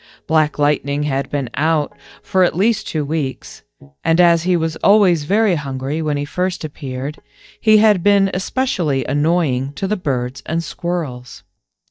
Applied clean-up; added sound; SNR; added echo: neural mask model DeepFilterNet 3.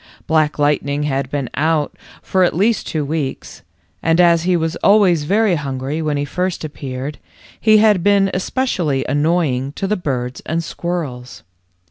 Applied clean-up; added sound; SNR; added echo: none; none; none; none.